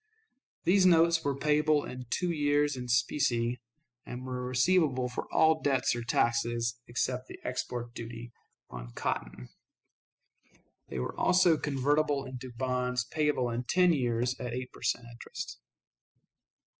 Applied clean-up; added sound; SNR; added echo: classical method spectral subtraction.